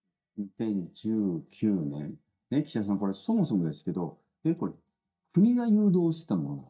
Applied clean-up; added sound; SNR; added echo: neural mask model DeepFilterNet 3.